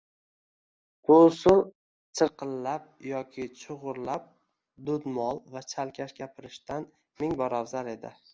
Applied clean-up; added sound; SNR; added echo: none; none; none; none.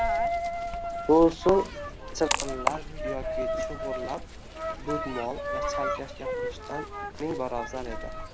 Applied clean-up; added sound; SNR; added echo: none; Coin (dropping); 1 dB; none.